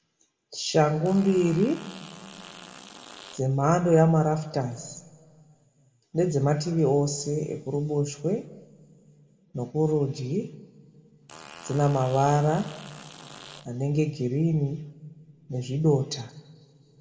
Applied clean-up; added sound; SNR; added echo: none; Fart; 19 dB; reverberation time 1.1 s.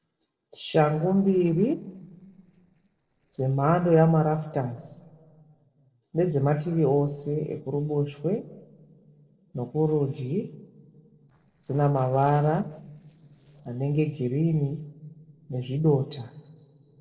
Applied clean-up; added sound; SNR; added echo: neural separator model SepFormer DNS4.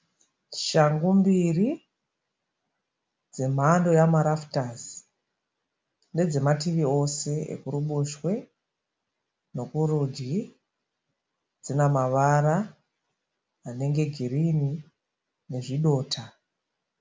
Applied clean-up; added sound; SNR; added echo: none; none; none; none.